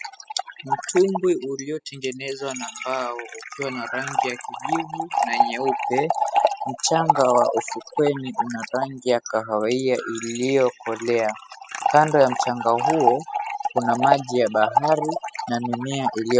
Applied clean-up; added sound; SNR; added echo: classical method spectral subtraction.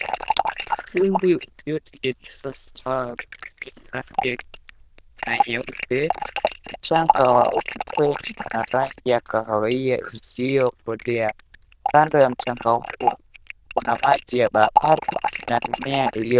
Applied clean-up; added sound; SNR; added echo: neural diffusion model UNIVERSE++.